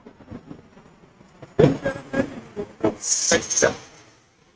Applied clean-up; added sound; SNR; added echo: neural mask model RNNoise.